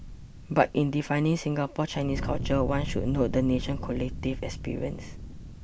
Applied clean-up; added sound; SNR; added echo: none; Fire; 7 dB; none.